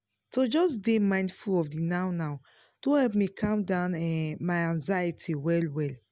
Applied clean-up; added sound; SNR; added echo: none; none; none; none.